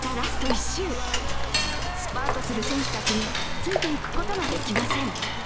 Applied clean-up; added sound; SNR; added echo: none; Cutlery, silverware / Dishes, pots, and pans; -2 dB; none.